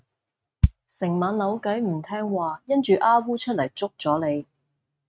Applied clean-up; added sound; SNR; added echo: neural mask model RNNoise.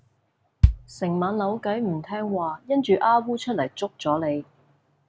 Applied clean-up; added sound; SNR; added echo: none; Bass drum; 1 dB; none.